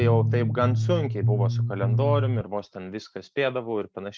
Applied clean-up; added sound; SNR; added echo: neural mask model RNNoise.